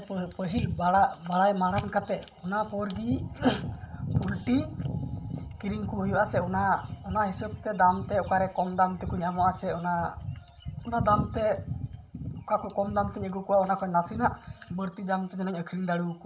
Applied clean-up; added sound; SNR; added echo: none; none; none; reverberation time 0.4 s.